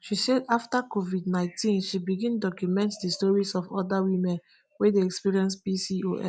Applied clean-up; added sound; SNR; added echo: none; none; none; none.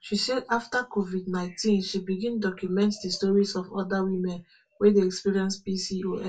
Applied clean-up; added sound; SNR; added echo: none; none; none; reverberation time 0.1 s.